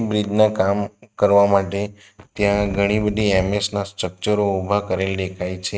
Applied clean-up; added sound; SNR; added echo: neural mask model RNNoise.